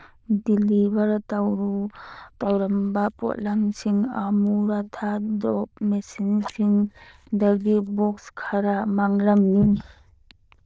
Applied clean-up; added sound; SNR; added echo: neural diffusion model UNIVERSE++.